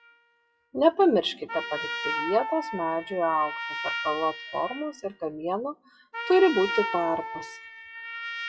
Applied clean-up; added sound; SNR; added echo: classical method WPE with log-MMSE.